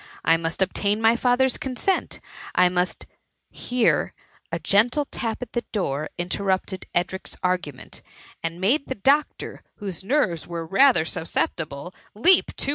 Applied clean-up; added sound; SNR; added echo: none; none; none; none.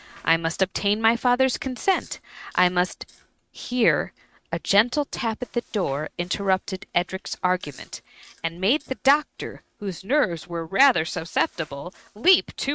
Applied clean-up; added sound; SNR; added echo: neural mask model RNNoise.